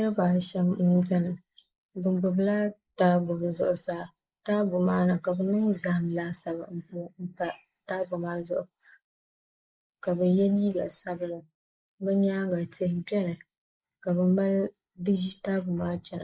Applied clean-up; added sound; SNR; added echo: neural mask model Resemble Enhance denoiser.